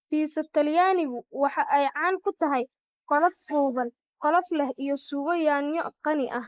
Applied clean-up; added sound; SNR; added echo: neural mask model Resemble Enhance denoiser.